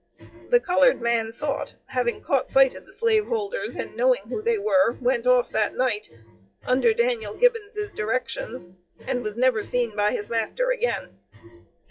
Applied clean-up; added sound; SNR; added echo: classical method WPE with log-MMSE.